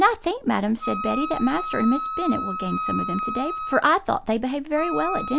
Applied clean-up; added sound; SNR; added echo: none; Wind instrument, woodwind instrument; 7 dB; none.